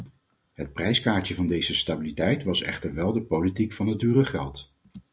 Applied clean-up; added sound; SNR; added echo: none; none; none; none.